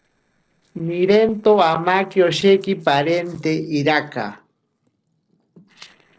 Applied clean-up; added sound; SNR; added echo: neural separator model SepFormer DNS4.